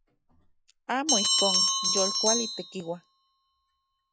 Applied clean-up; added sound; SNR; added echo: classical method log-MMSE.